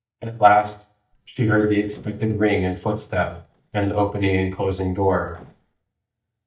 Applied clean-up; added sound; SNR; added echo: neural mask model DeepFilterNet 3.